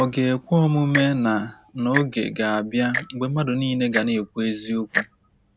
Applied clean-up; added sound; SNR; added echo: none; Tick-tock; 10 dB; none.